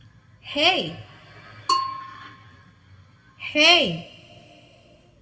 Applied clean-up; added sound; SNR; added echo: none; Bell / Percussion; 7 dB; reverberation time 1.3 s.